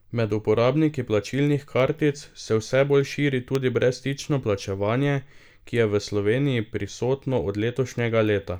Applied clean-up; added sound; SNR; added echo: none; none; none; none.